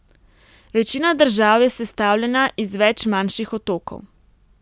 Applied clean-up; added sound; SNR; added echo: none; none; none; none.